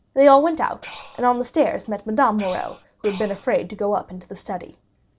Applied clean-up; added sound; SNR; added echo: none; Breathing; 18 dB; none.